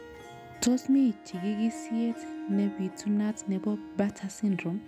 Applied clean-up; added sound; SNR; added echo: none; Harp; 13 dB; none.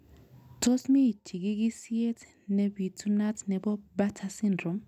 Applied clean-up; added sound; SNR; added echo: none; none; none; none.